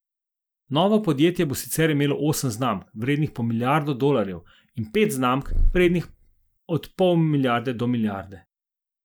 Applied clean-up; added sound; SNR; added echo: neural mask model DeepFilterNet 3.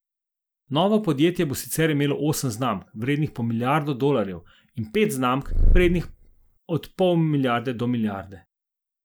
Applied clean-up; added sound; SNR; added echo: none; Purr; -4 dB; none.